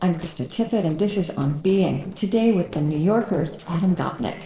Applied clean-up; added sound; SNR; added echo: neural separator model SepFormer DNS4.